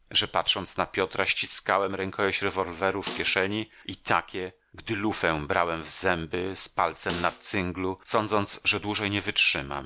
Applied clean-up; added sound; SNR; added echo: none; Snare drum; 14 dB; none.